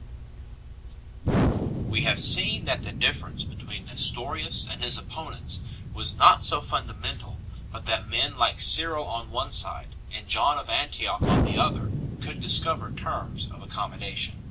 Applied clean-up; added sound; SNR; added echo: none; Explosion; 6 dB; none.